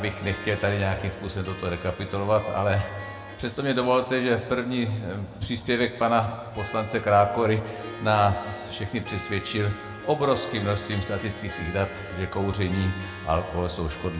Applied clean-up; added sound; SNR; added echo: none; Harp; 14 dB; reverberation time 1.5 s.